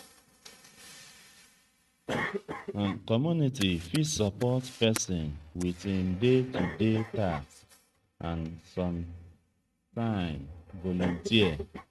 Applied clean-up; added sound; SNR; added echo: neural mask model RNNoise.